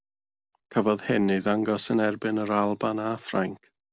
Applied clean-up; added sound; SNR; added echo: none; none; none; none.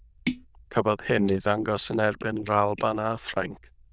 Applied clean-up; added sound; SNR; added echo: neural diffusion model UNIVERSE++.